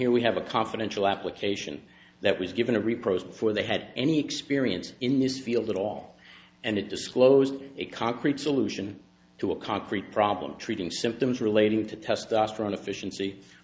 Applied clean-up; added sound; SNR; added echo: none; none; none; none.